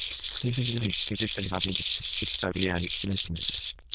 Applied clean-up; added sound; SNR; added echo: neural diffusion model UNIVERSE++.